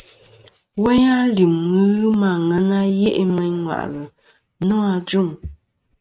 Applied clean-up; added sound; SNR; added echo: neural mask model RNNoise.